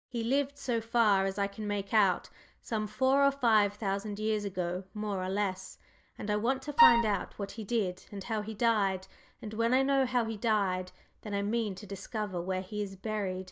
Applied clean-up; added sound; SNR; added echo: neural mask model DeepFilterNet 3.